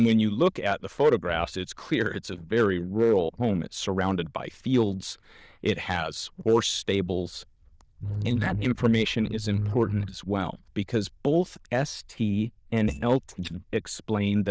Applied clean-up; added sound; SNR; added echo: neural diffusion model UNIVERSE++.